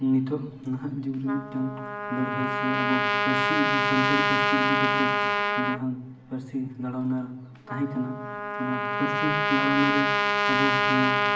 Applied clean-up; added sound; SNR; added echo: none; Trumpet; -3 dB; reverberation time 0.8 s.